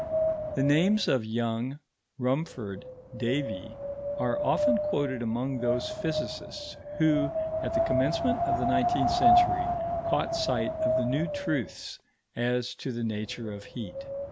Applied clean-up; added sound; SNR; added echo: none; Wind; 0 dB; none.